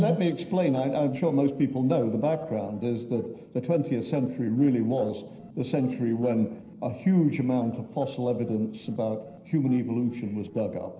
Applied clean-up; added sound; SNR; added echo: neural separator model SepFormer DNS4.